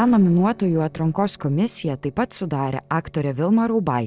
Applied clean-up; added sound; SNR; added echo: neural separator model SepFormer DNS4.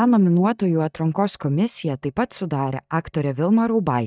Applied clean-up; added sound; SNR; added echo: neural mask model DeepFilterNet 3.